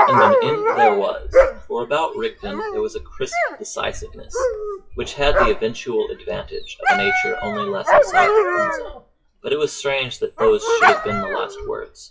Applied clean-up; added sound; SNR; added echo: classical method WPE with log-MMSE.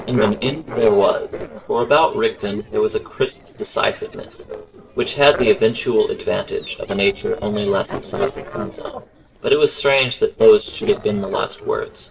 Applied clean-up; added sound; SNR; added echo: neural separator model SepFormer DNS4.